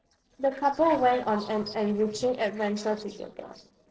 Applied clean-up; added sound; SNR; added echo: neural separator model SepFormer DNS4.